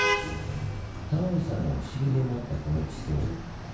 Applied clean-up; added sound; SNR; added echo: none; Traffic noise, roadway noise / Vehicle horn, car horn, honking; 5 dB; reverberation time 0.6 s.